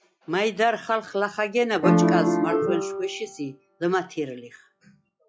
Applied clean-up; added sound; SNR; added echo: classical method log-MMSE.